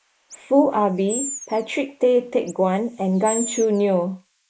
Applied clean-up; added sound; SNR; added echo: neural mask model Resemble Enhance denoiser.